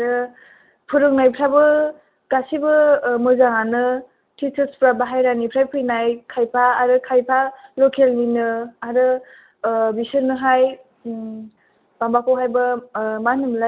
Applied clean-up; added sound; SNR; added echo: none; none; none; none.